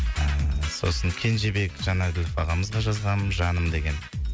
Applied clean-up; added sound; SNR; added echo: none; none; none; none.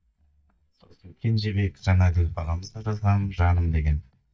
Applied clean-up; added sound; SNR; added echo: neural mask model DeepFilterNet 3.